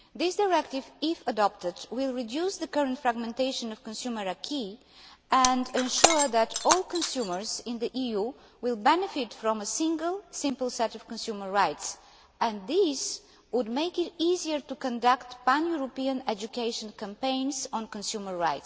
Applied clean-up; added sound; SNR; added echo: none; Shatter; 2 dB; none.